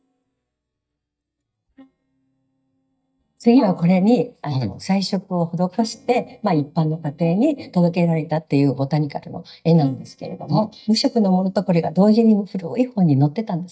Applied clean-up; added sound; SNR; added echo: neural mask model DeepFilterNet 3.